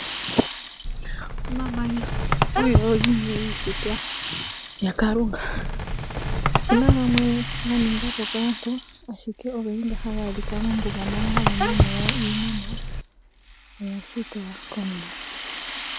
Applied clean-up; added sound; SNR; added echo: none; Rattle (instrument) + Squeak; -1 dB; none.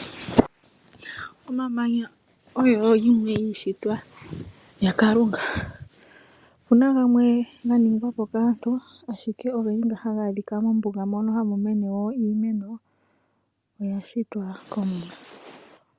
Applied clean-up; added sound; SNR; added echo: none; none; none; none.